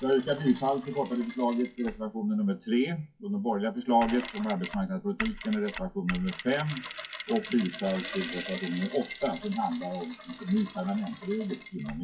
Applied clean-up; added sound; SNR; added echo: classical method WPE with log-MMSE.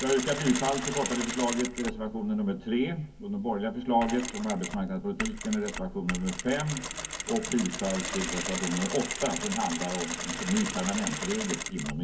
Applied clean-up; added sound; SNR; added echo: none; Mechanisms; 6 dB; reverberation time 0.3 s.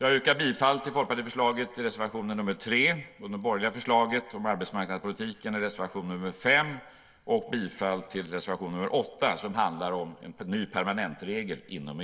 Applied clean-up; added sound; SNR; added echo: none; none; none; none.